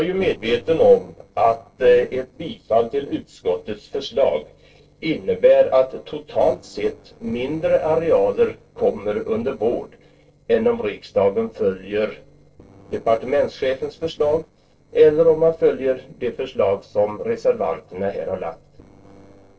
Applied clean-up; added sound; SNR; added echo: neural separator model SepFormer DNS4.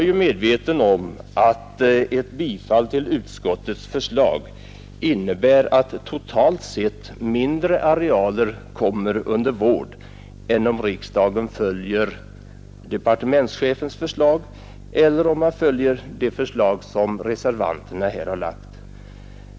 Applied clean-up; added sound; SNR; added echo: none; none; none; none.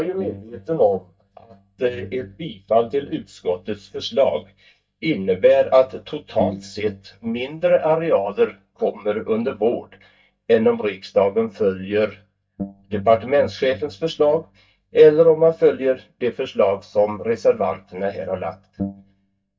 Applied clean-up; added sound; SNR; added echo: neural mask model DeepFilterNet 3.